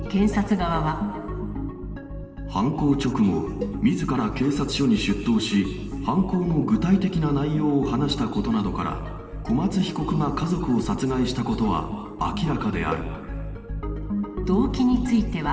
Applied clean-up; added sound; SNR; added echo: none; Cowbell; 18 dB; reverberation time 2.0 s.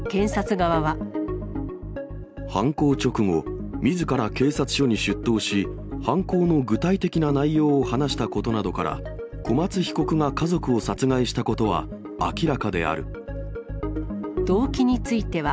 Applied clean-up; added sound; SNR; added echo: none; none; none; none.